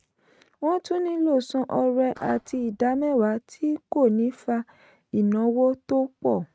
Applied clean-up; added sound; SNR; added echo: neural mask model RNNoise.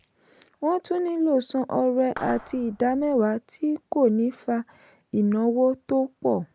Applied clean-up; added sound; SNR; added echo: none; Clapping; 16 dB; none.